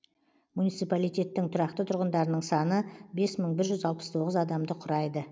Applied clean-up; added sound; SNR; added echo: none; none; none; none.